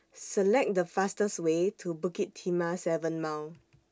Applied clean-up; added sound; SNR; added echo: none; none; none; none.